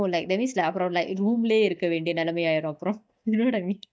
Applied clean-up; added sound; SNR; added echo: neural mask model DeepFilterNet 3.